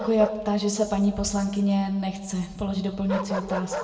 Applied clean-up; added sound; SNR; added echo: none; Bark; 11 dB; reverberation time 0.8 s.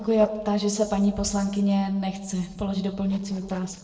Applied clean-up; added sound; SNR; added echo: neural separator model SepFormer DNS4.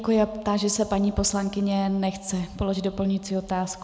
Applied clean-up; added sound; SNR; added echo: none; none; none; none.